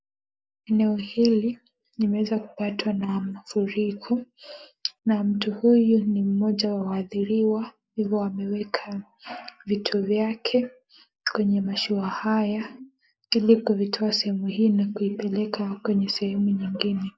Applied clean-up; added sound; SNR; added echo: neural mask model Resemble Enhance denoiser.